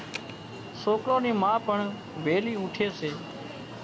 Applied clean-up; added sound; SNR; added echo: none; Alarm; 11 dB; none.